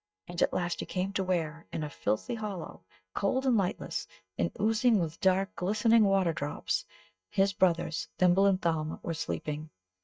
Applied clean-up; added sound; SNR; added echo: neural mask model DeepFilterNet 3.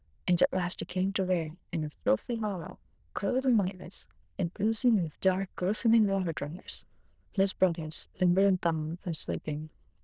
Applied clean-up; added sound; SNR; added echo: neural diffusion model UNIVERSE++.